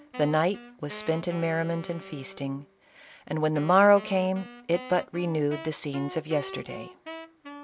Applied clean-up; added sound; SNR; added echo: none; Wind instrument, woodwind instrument; 16 dB; none.